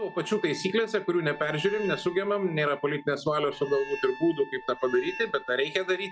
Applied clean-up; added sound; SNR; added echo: none; Trumpet + Meow; 16 dB; none.